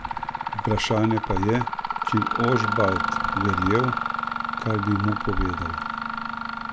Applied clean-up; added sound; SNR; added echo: none; Mechanisms; 1 dB; none.